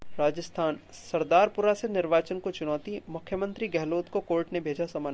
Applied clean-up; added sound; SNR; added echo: none; none; none; none.